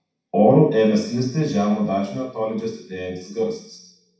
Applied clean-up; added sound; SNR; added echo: none; none; none; reverberation time 0.6 s.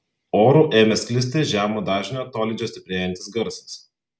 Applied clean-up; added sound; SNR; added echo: none; none; none; none.